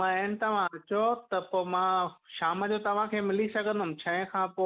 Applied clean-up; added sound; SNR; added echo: none; none; none; none.